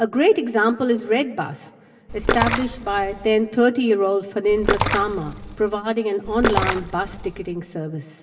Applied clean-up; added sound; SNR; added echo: none; Splash, splatter; 4 dB; reverberation time 1.7 s.